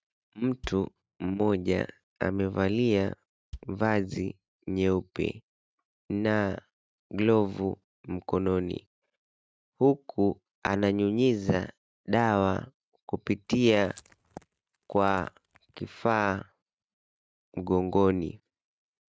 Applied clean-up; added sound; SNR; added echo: neural mask model RNNoise.